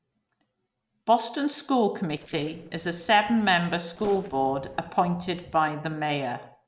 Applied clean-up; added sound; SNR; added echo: neural separator model SepFormer DNS4.